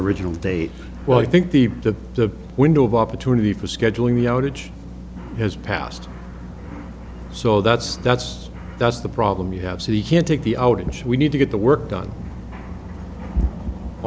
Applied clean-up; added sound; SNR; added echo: none; none; none; none.